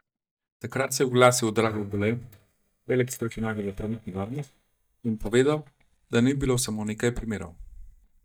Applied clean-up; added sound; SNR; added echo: neural mask model DeepFilterNet 3.